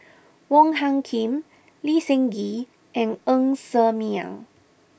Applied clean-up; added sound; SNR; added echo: none; none; none; none.